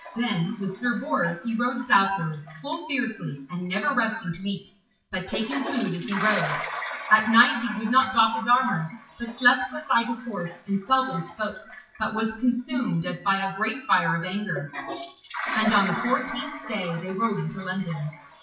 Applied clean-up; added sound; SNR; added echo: classical method WPE with log-MMSE.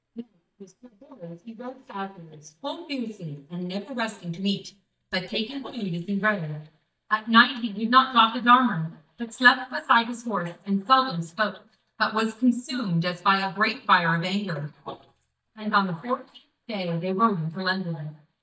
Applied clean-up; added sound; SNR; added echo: neural mask model DeepFilterNet 3.